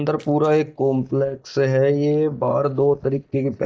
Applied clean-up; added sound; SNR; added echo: neural mask model DeepFilterNet 3.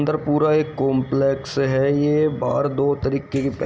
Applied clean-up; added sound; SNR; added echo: none; none; none; none.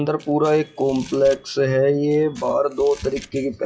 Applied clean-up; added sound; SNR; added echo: classical method WPE with log-MMSE.